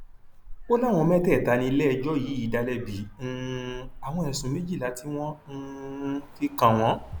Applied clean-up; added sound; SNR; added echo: none; Motor vehicle (road); 14 dB; none.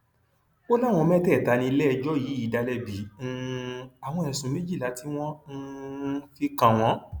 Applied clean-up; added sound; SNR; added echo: none; none; none; none.